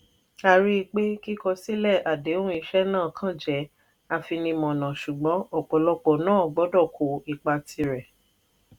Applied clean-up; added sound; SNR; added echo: none; none; none; none.